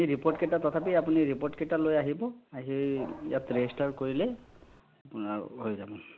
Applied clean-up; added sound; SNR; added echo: none; Dog; 17 dB; none.